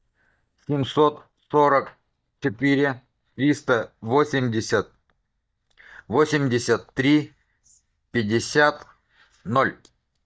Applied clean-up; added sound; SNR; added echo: neural mask model DeepFilterNet 3.